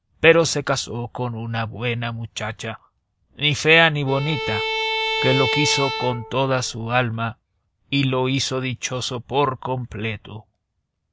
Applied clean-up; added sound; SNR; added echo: none; Bowed string instrument; 3 dB; none.